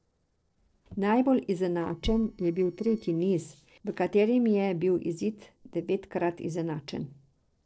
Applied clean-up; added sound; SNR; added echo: neural separator model SepFormer DNS4.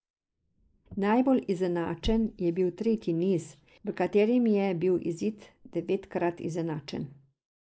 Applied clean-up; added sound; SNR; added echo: neural mask model Resemble Enhance denoiser.